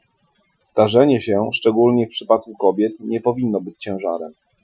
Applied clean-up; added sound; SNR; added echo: classical method Wiener filter.